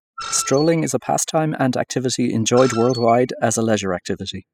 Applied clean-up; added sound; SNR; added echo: classical method spectral subtraction.